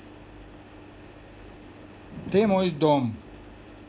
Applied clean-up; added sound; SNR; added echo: none; Thunder; 18 dB; none.